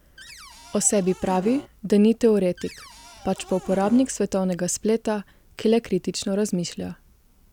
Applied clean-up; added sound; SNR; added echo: none; Cupboard open or close; 18 dB; none.